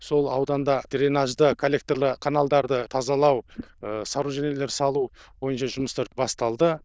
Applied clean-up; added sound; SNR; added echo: neural diffusion model UNIVERSE++.